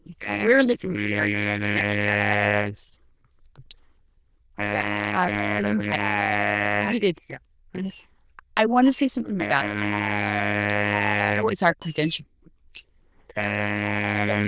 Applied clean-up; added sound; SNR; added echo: neural diffusion model UNIVERSE++.